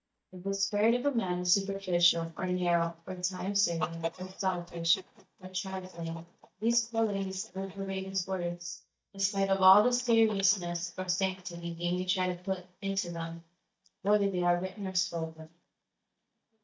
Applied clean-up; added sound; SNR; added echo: neural mask model DeepFilterNet 3.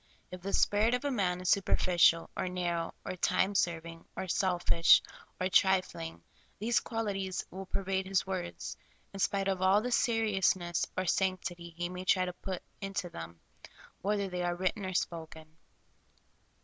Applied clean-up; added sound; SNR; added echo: none; none; none; none.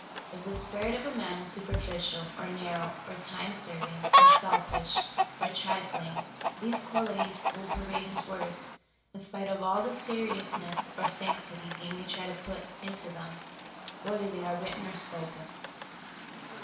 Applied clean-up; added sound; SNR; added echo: none; Chicken, rooster; -4 dB; reverberation time 0.6 s.